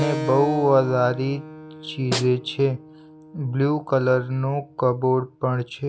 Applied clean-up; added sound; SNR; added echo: none; Snare drum + Keyboard (musical); 12 dB; none.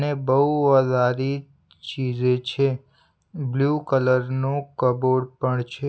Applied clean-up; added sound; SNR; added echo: none; none; none; none.